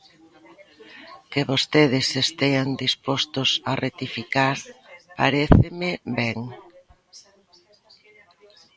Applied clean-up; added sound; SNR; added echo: none; none; none; none.